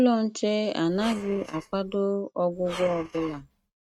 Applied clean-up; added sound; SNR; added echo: neural mask model RNNoise.